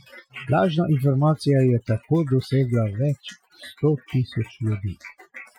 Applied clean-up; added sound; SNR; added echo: classical method Wiener filter.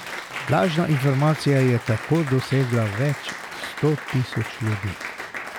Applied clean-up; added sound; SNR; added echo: none; Applause; 11 dB; none.